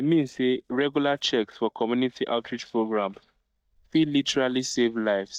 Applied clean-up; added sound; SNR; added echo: neural mask model DeepFilterNet 3.